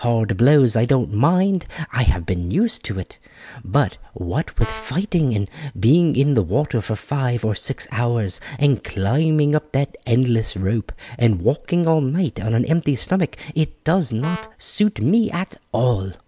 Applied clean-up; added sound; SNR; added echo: none; Brass instrument; 18 dB; none.